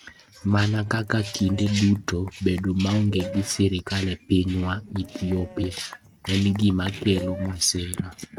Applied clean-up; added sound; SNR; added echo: neural mask model RNNoise.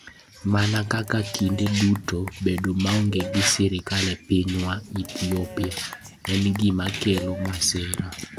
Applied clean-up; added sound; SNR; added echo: none; Applause / Cheering / Clapping; 15 dB; none.